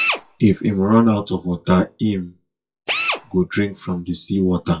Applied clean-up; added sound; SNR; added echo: classical method WPE with log-MMSE.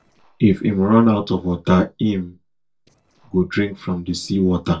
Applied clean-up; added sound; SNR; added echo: neural separator model SepFormer DNS4.